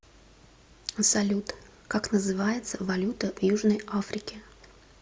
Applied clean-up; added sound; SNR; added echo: none; none; none; none.